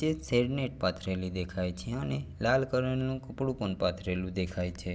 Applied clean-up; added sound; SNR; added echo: none; none; none; none.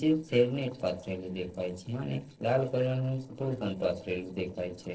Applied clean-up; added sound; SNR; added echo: neural separator model SepFormer DNS4.